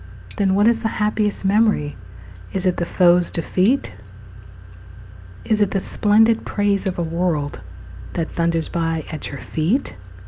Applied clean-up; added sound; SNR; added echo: none; Bicycle bell; 14 dB; none.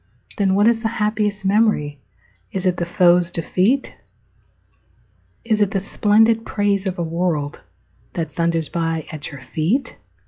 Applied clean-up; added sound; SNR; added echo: classical method log-MMSE.